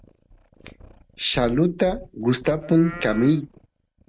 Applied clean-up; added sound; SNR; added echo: neural mask model RNNoise.